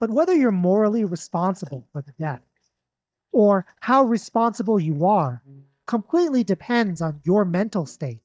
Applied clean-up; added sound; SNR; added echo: neural mask model DeepFilterNet 3.